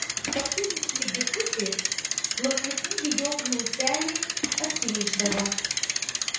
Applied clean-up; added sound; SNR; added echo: none; Bicycle; -4 dB; reverberation time 0.6 s.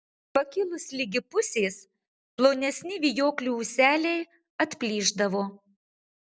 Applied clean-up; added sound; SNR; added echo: none; none; none; none.